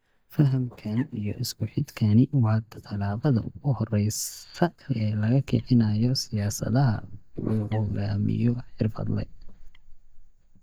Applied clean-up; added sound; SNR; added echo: neural mask model DeepFilterNet 3.